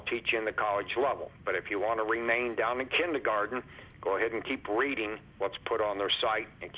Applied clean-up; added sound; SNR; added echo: none; none; none; none.